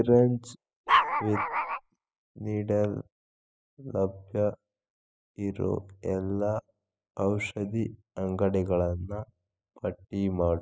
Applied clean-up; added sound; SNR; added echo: classical method spectral subtraction.